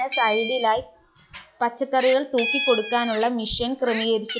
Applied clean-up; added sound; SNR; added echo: classical method log-MMSE.